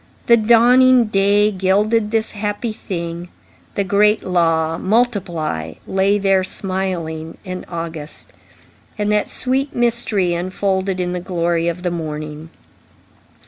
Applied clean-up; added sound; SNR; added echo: none; none; none; none.